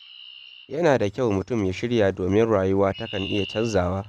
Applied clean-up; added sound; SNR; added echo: none; Chirp, tweet; 18 dB; none.